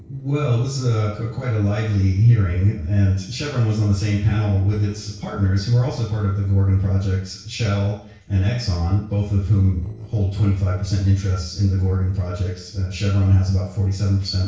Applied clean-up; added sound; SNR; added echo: neural separator model SepFormer DNS4.